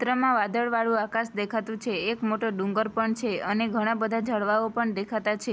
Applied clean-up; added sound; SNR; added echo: none; none; none; none.